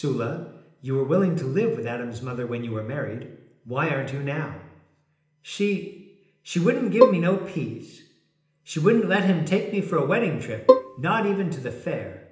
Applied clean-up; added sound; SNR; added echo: none; Bowed string instrument; -5 dB; reverberation time 0.8 s.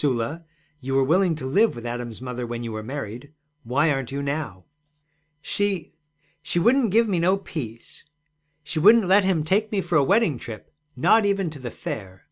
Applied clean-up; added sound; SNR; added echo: none; none; none; none.